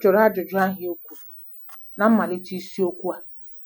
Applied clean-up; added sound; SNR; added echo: classical method Wiener filter.